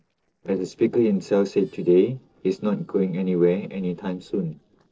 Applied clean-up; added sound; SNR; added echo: neural separator model SepFormer DNS4.